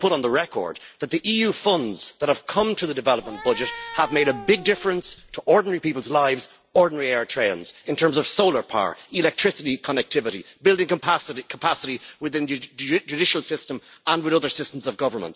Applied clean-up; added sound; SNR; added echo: none; Cat; 14 dB; none.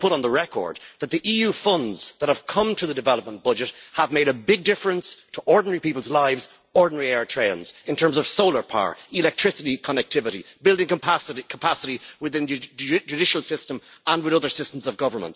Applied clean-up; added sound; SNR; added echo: none; none; none; none.